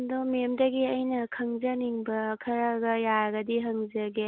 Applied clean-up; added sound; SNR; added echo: none; none; none; none.